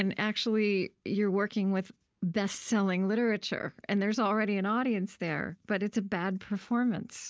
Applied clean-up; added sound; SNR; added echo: none; none; none; none.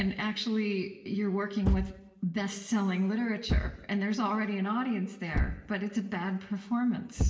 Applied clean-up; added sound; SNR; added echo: none; Thump, thud; 5 dB; reverberation time 0.9 s.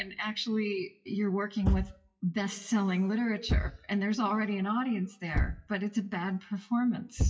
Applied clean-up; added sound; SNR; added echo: classical method WPE with log-MMSE.